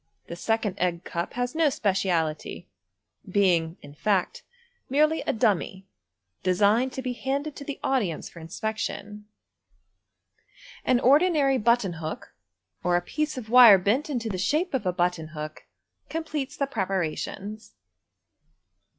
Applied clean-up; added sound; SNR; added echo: classical method log-MMSE.